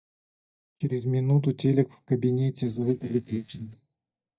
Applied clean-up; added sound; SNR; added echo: neural mask model DeepFilterNet 3.